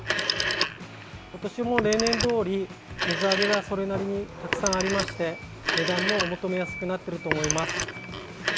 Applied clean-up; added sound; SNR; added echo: none; Telephone; 2 dB; none.